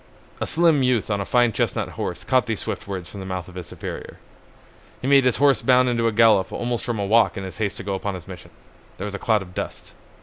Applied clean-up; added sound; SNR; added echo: none; none; none; none.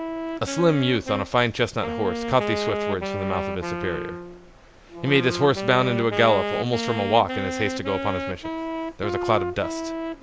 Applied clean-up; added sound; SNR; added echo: none; Wind instrument, woodwind instrument; 5 dB; none.